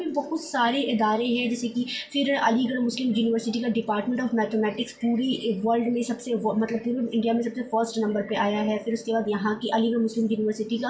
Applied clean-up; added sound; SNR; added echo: none; none; none; reverberation time 0.2 s.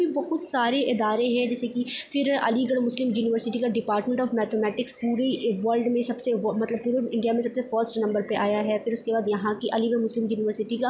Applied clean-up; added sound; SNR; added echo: none; none; none; none.